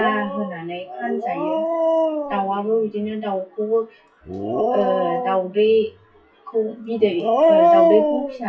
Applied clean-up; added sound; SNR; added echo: classical method WPE with log-MMSE.